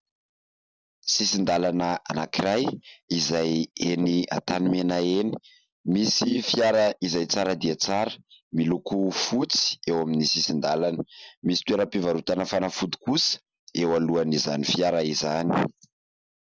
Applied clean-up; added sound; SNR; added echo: none; none; none; none.